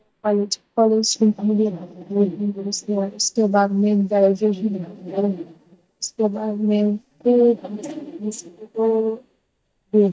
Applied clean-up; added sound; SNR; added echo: neural mask model DeepFilterNet 3.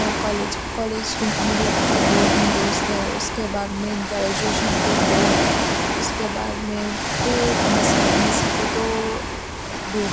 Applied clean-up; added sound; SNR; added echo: none; Ocean; -5 dB; none.